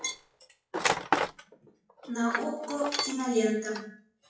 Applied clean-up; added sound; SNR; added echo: classical method WPE with log-MMSE.